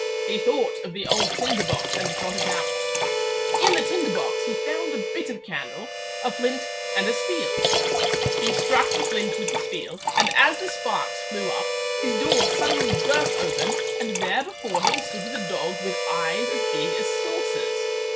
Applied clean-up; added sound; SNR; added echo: none; Harmonica + Liquid; -3 dB; none.